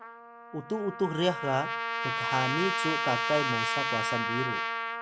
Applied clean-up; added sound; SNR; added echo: none; Trumpet; -1 dB; none.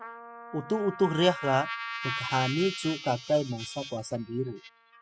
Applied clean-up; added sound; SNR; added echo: classical method spectral subtraction.